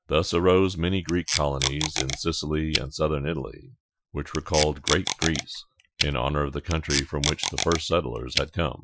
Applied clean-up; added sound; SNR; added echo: classical method Wiener filter.